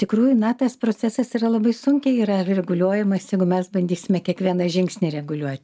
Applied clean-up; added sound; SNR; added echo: none; none; none; none.